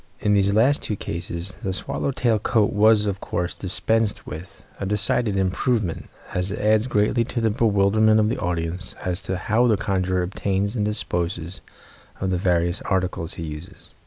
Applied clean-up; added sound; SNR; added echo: none; none; none; none.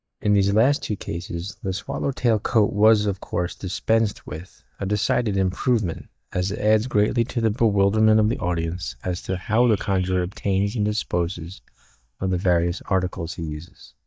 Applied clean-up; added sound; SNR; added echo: neural mask model DeepFilterNet 3.